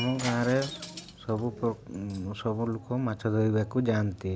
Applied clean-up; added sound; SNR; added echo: none; Shatter; 16 dB; none.